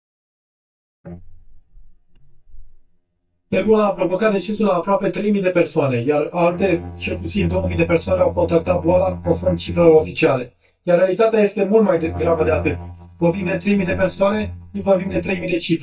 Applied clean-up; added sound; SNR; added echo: neural mask model DeepFilterNet 3.